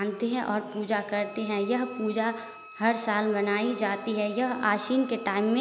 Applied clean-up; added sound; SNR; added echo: none; Wind instrument, woodwind instrument; 19 dB; none.